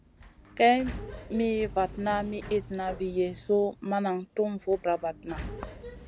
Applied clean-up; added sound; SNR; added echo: none; Sliding door; 14 dB; none.